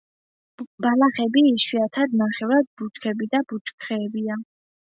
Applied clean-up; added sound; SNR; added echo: none; none; none; none.